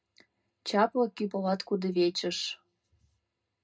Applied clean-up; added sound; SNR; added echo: none; none; none; reverberation time 0.2 s.